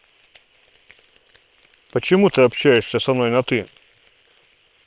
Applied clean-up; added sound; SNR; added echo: neural separator model SepFormer WHAM!.